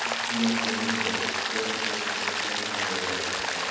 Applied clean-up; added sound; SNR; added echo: none; Rain; -5 dB; reverberation time 2.2 s.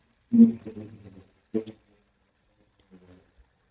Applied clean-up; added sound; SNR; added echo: neural mask model DeepFilterNet 3.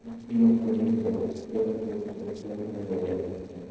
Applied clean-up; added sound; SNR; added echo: neural separator model SepFormer DNS4.